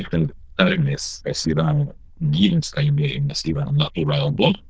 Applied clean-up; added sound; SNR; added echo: neural diffusion model UNIVERSE++.